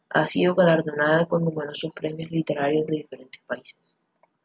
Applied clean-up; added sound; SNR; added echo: none; none; none; none.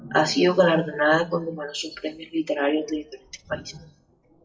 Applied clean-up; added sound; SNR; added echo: classical method WPE with log-MMSE.